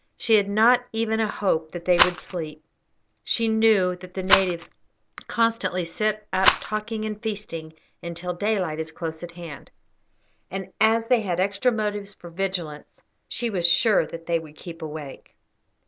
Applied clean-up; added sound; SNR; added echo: none; Rattle; -1 dB; none.